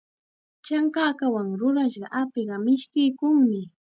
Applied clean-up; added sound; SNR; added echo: none; none; none; none.